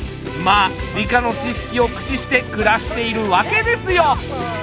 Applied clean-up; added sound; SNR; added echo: none; none; none; none.